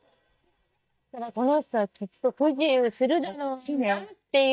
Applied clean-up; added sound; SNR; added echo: neural mask model DeepFilterNet 3.